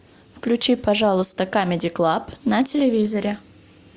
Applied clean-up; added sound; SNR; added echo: none; none; none; none.